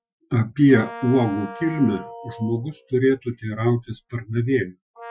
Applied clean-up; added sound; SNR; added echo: classical method Wiener filter.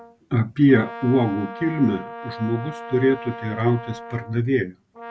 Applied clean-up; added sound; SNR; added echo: none; Brass instrument; 14 dB; none.